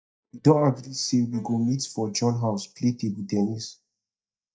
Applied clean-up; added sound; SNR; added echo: neural mask model DeepFilterNet 3.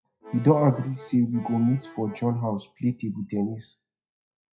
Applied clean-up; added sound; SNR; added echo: classical method WPE with log-MMSE.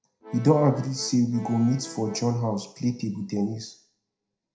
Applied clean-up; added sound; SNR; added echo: none; Accordion; 18 dB; reverberation time 0.4 s.